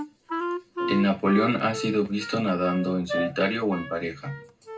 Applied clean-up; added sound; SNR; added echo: none; Wind instrument, woodwind instrument; 7 dB; reverberation time 0.2 s.